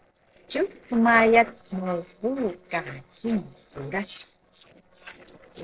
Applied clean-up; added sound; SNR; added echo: neural separator model SepFormer DNS4.